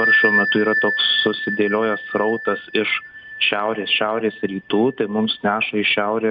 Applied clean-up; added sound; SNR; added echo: none; Bell; 4 dB; none.